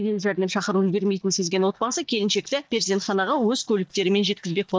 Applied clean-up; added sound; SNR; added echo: neural mask model DeepFilterNet 3.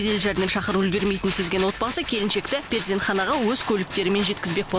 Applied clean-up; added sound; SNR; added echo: none; Rattle; 11 dB; none.